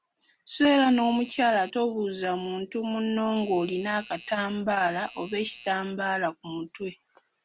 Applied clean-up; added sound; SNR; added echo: none; Doorbell; 18 dB; none.